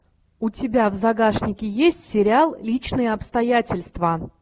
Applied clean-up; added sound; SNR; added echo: none; none; none; none.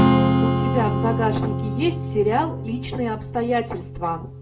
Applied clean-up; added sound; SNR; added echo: none; Strum; -2 dB; reverberation time 0.3 s.